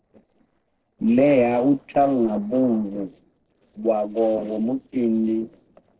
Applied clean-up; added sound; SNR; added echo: neural separator model SepFormer DNS4.